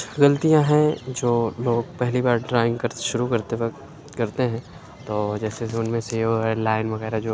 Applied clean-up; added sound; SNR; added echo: none; none; none; none.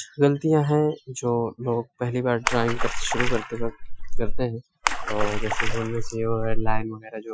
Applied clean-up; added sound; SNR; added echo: classical method Wiener filter.